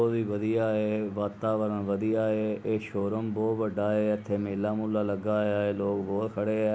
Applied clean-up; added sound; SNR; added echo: none; none; none; none.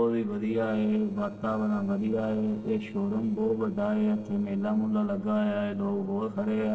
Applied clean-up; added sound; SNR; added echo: neural separator model SepFormer DNS4.